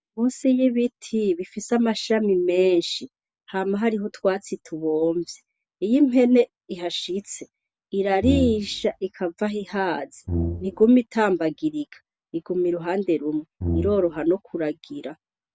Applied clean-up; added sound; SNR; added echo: none; Brass instrument; 5 dB; none.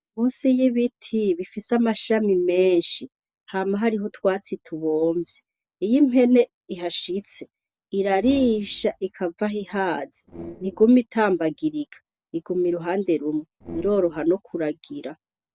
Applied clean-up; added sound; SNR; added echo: neural separator model SepFormer DNS4.